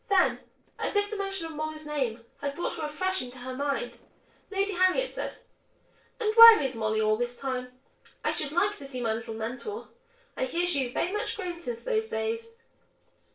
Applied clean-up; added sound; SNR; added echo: neural separator model SepFormer DNS4.